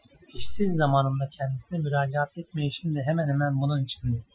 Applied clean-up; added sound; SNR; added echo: classical method Wiener filter.